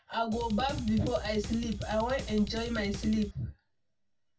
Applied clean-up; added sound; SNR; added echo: none; Drum kit; 8 dB; reverberation time 0.1 s.